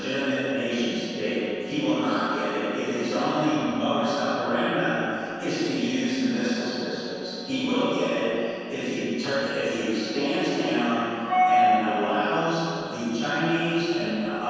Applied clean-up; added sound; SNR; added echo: none; Wind instrument, woodwind instrument; 18 dB; reverberation time 2.2 s.